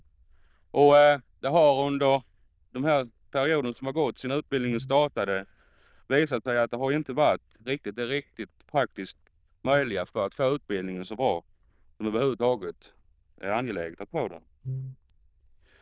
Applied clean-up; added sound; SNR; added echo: neural diffusion model UNIVERSE++.